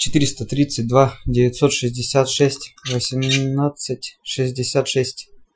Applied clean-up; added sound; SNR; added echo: classical method Wiener filter.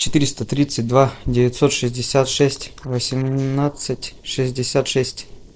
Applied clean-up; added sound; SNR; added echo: neural separator model SepFormer DNS4.